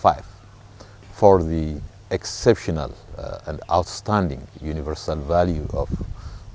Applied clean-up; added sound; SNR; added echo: none; none; none; none.